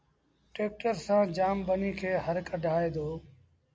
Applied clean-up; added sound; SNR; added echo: none; none; none; none.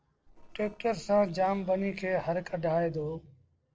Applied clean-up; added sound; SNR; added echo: neural separator model SepFormer DNS4.